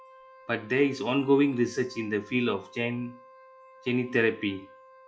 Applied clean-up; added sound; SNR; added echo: classical method log-MMSE.